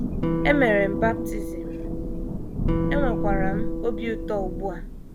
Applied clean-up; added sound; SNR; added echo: none; Electric guitar + Thunder / Rain; -2 dB; none.